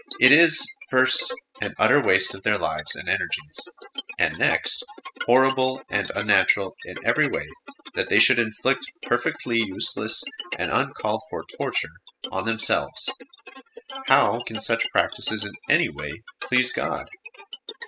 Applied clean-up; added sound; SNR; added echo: classical method spectral subtraction.